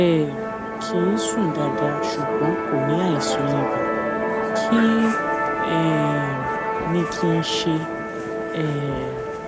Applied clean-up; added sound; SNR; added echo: none; Musical instrument; 0 dB; none.